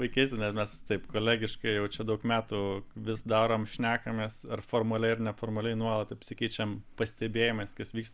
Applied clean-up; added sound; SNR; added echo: none; none; none; none.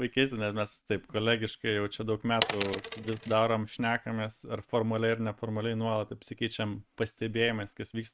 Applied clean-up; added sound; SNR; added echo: neural mask model RNNoise.